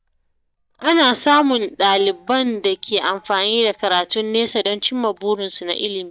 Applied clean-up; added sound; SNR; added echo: neural mask model DeepFilterNet 3.